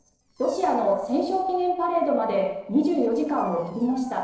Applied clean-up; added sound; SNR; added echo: neural separator model SepFormer DNS4.